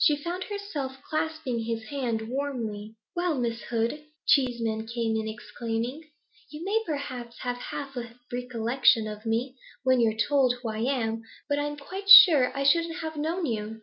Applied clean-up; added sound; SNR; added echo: none; none; none; none.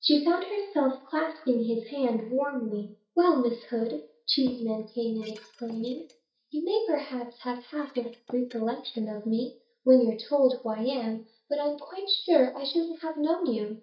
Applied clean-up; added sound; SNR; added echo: neural mask model DeepFilterNet 3.